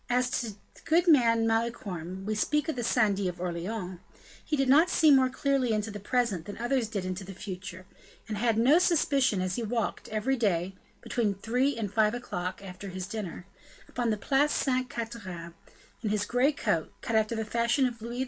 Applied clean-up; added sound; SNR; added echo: none; none; none; none.